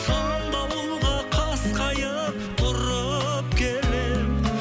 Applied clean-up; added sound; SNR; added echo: none; none; none; none.